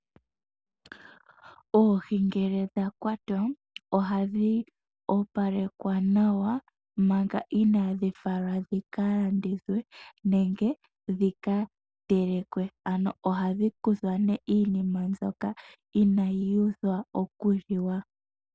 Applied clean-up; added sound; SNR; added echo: none; none; none; none.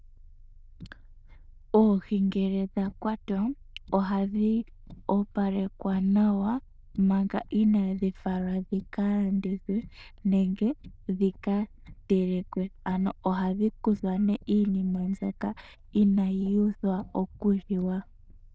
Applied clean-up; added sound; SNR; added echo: neural diffusion model UNIVERSE++.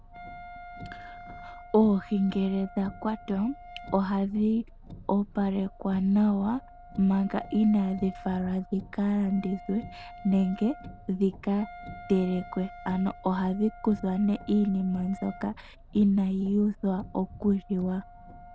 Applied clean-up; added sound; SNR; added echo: none; Wind instrument, woodwind instrument + Car; 17 dB; none.